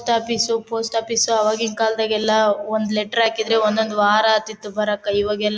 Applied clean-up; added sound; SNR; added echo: none; none; none; none.